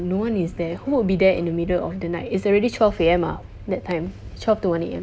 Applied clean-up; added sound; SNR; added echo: none; none; none; none.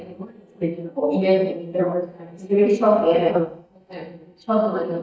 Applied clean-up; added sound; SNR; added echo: neural mask model DeepFilterNet 3.